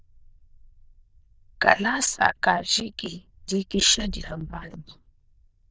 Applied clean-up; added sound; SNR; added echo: neural diffusion model UNIVERSE++.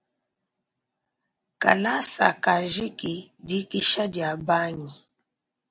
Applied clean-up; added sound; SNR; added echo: none; none; none; none.